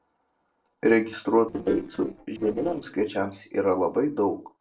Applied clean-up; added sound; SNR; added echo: neural separator model SepFormer DNS4.